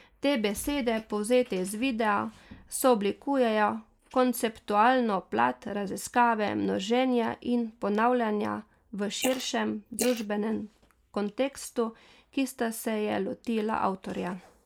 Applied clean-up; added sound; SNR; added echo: neural mask model Resemble Enhance denoiser.